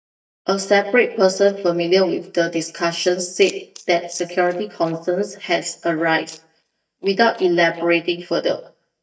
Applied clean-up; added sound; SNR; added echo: neural mask model DeepFilterNet 3.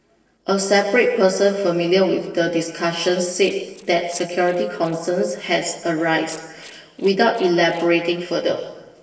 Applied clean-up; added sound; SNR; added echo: neural separator model SepFormer DNS4.